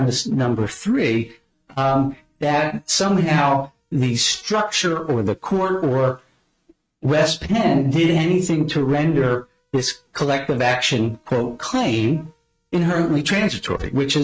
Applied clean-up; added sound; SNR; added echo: neural mask model RNNoise.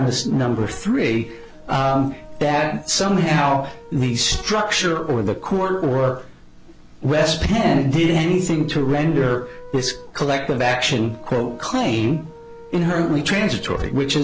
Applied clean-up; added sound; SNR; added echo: none; Squeak / Walk, footsteps + Brass instrument; 18 dB; none.